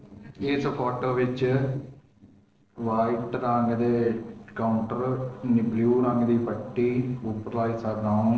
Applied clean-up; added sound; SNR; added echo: neural separator model SepFormer DNS4.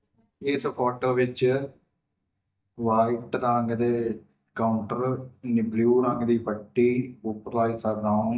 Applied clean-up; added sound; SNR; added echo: neural mask model DeepFilterNet 3.